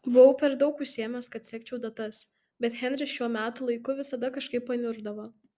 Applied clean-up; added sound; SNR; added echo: none; none; none; none.